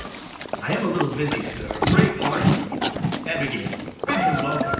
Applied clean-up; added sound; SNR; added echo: none; Livestock, farm animals, working animals; -3 dB; reverberation time 0.9 s.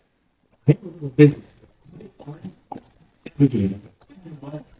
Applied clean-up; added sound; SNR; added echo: neural mask model DeepFilterNet 3.